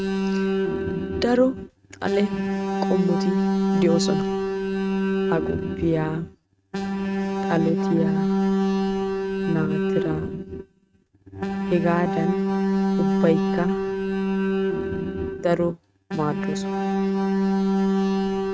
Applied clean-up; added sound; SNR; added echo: neural mask model RNNoise.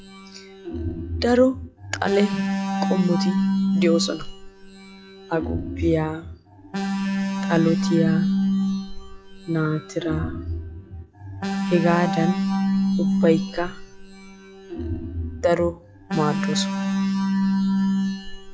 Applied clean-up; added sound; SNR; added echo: classical method log-MMSE.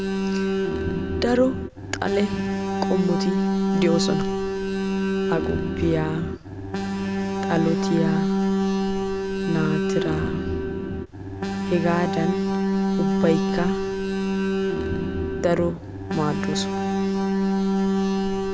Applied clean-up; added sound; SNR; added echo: none; Alarm; -4 dB; none.